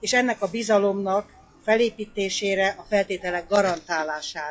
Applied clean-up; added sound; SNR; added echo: classical method WPE with log-MMSE.